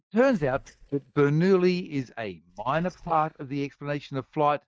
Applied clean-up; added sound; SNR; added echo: neural mask model DeepFilterNet 3.